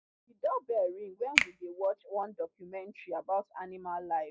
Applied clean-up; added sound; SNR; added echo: classical method log-MMSE.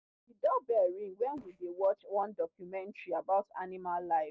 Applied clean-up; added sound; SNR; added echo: neural separator model SepFormer DNS4.